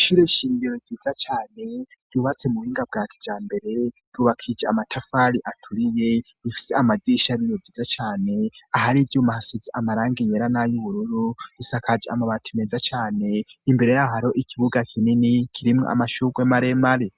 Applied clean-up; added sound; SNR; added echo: none; none; none; none.